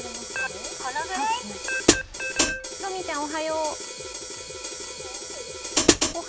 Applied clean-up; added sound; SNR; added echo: none; Hi-hat; -4 dB; none.